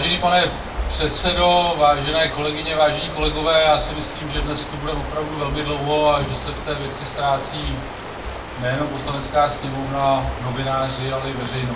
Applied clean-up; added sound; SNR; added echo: none; Stream; 11 dB; reverberation time 0.2 s.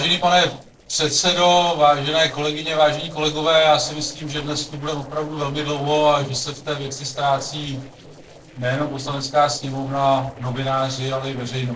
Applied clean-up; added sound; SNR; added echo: neural separator model SepFormer DNS4.